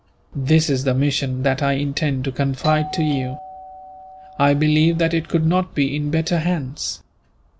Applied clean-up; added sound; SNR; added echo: none; Doorbell; 14 dB; none.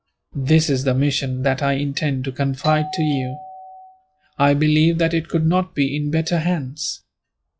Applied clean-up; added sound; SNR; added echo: classical method log-MMSE.